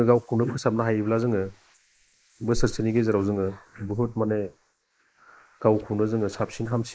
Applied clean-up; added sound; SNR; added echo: neural mask model Resemble Enhance denoiser.